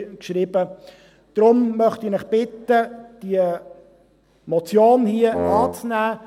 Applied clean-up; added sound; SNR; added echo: none; Wind instrument, woodwind instrument; 4 dB; none.